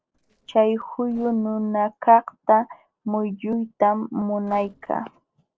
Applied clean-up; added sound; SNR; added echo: neural separator model SepFormer DNS4.